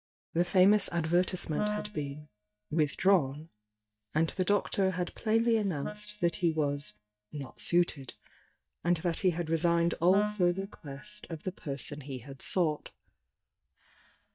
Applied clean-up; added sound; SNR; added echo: neural mask model DeepFilterNet 3.